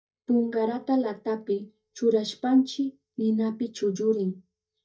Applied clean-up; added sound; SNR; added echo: neural mask model DeepFilterNet 3.